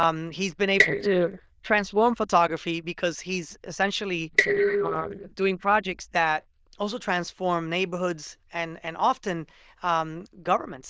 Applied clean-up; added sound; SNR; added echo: neural diffusion model UNIVERSE++.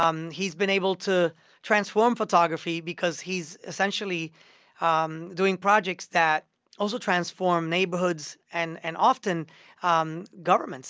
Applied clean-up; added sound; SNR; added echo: none; none; none; none.